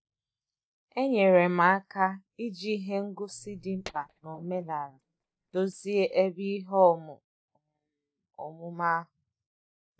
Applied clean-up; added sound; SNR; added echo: neural mask model DeepFilterNet 3.